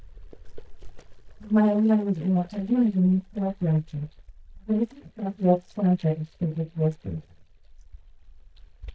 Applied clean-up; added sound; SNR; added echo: neural mask model DeepFilterNet 3.